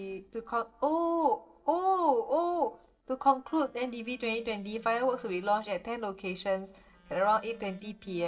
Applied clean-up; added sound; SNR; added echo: neural separator model SepFormer DNS4.